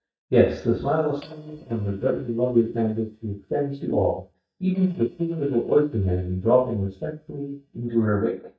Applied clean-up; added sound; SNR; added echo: neural mask model DeepFilterNet 3.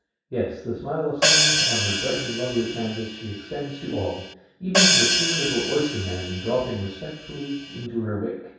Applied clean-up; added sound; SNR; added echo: none; Hi-hat; -3 dB; reverberation time 0.7 s.